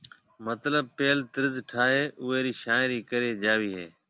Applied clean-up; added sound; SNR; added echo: none; none; none; none.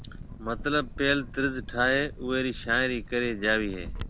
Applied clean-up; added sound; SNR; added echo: none; Crackle; 11 dB; none.